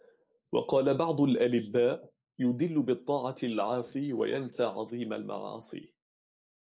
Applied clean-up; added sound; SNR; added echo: neural mask model Resemble Enhance denoiser.